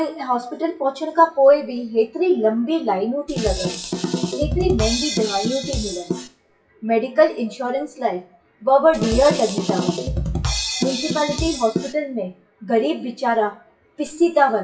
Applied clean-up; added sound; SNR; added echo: classical method WPE with log-MMSE.